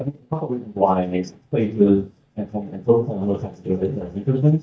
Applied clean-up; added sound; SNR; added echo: neural mask model DeepFilterNet 3.